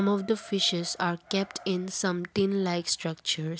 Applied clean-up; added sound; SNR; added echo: none; none; none; none.